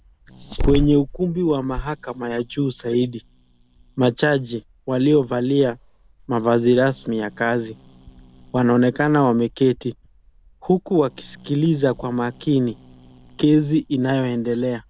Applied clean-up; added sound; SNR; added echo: none; Growling; 13 dB; none.